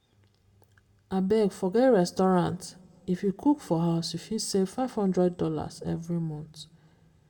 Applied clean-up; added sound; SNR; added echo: none; none; none; reverberation time 0.3 s.